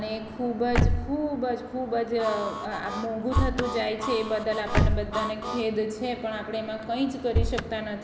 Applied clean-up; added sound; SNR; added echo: none; Slam / Car + Harmonica; 1 dB; none.